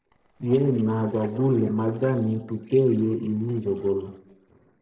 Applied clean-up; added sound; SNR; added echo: neural separator model SepFormer DNS4.